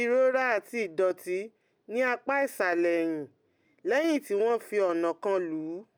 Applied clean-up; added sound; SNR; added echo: none; none; none; none.